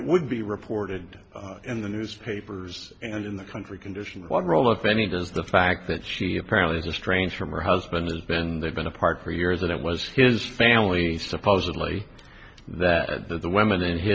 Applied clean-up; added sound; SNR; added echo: none; none; none; none.